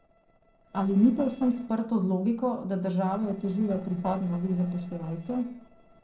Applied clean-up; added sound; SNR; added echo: neural separator model SepFormer DNS4.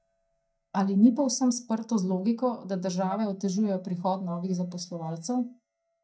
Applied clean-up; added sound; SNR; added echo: neural mask model DeepFilterNet 3.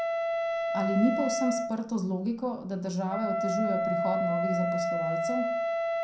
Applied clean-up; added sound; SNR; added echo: none; Wind instrument, woodwind instrument; -1 dB; reverberation time 0.6 s.